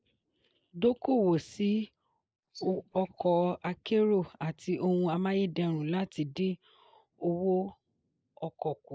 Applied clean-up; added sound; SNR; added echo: neural mask model Resemble Enhance denoiser.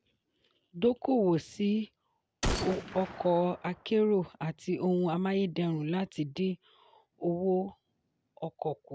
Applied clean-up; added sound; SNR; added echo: none; Gunshot, gunfire; 7 dB; none.